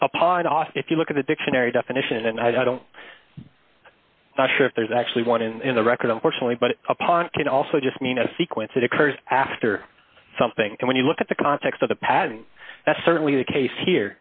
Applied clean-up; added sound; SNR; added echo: none; none; none; none.